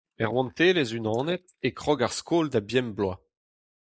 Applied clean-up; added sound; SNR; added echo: neural mask model Resemble Enhance denoiser.